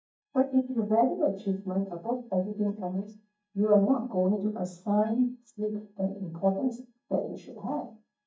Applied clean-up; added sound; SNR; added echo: neural mask model DeepFilterNet 3.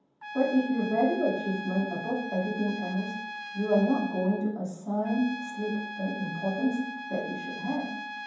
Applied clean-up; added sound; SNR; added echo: none; Trumpet; 10 dB; reverberation time 1.2 s.